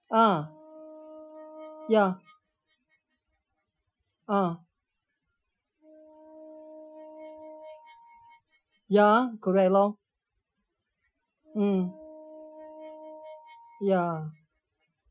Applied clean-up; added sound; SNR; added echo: classical method Wiener filter.